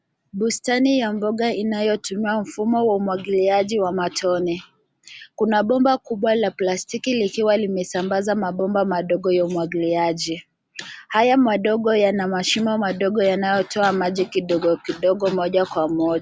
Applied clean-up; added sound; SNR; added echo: none; none; none; none.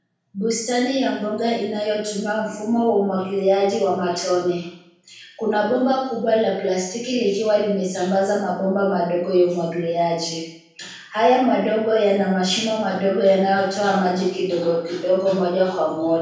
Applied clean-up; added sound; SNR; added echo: none; none; none; reverberation time 0.6 s.